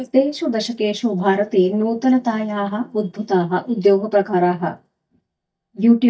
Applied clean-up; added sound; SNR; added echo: neural mask model DeepFilterNet 3.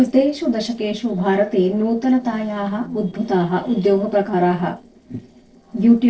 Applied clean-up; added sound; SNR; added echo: neural separator model SepFormer DNS4.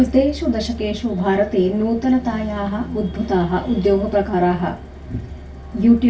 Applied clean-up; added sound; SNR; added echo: none; Truck; 15 dB; reverberation time 0.3 s.